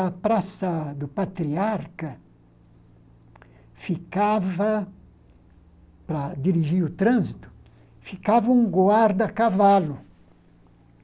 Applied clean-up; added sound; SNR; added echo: none; none; none; none.